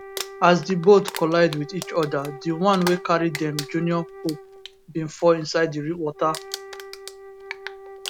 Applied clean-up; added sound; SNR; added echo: none; Crumpling, crinkling + Wind instrument, woodwind instrument; 14 dB; none.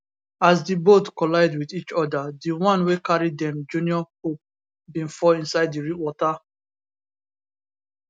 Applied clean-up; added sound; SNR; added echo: none; none; none; none.